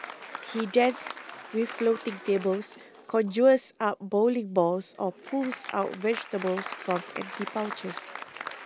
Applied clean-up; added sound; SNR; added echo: none; Applause; 13 dB; none.